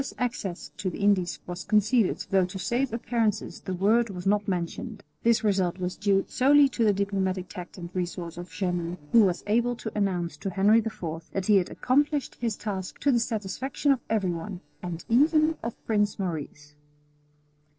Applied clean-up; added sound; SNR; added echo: neural separator model SepFormer DNS4.